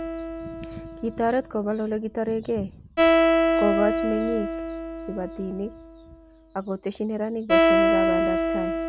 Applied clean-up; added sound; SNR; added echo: none; Acoustic guitar; -4 dB; none.